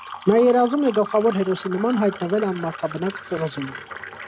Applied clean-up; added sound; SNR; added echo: none; Fill (with liquid); 14 dB; none.